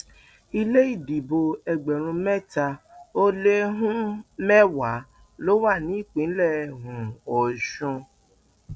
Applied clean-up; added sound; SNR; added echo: none; none; none; none.